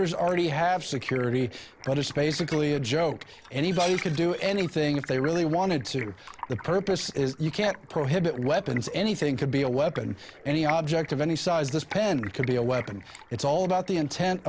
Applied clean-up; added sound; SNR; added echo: none; Stream + Dishes, pots, and pans; 16 dB; none.